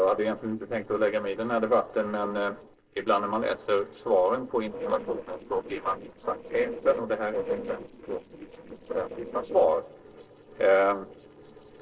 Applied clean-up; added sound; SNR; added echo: neural separator model SepFormer DNS4.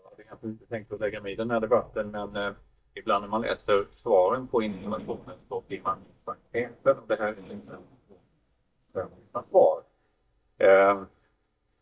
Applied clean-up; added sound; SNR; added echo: neural mask model DeepFilterNet 3.